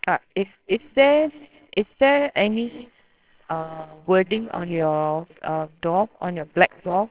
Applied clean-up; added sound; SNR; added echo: neural separator model SepFormer WHAMR!.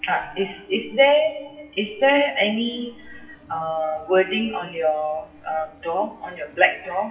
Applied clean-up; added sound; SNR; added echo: classical method WPE with log-MMSE.